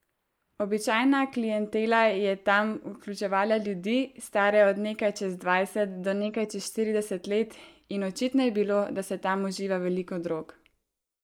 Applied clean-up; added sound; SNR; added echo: neural mask model Resemble Enhance denoiser.